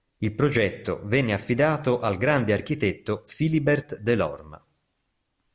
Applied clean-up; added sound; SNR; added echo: none; none; none; none.